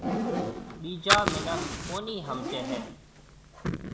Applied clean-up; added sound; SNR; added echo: none; Fire + Zipper (clothing); -3 dB; none.